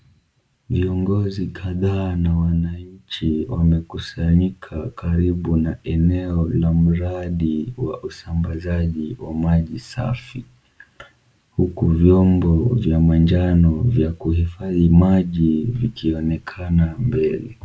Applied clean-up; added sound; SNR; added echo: none; none; none; none.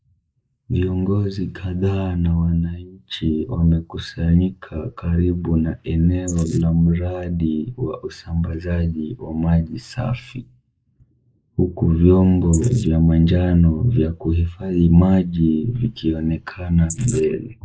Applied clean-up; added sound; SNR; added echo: neural mask model Resemble Enhance denoiser.